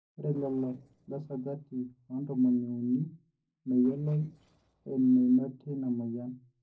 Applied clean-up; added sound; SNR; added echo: neural separator model SepFormer DNS4.